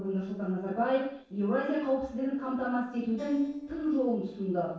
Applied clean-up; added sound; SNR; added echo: neural separator model SepFormer DNS4.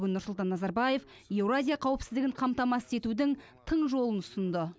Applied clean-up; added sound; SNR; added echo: none; none; none; none.